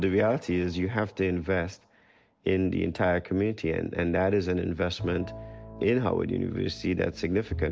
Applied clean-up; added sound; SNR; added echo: none; none; none; none.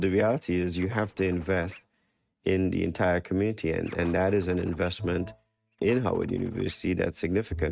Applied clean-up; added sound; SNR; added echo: neural mask model RNNoise.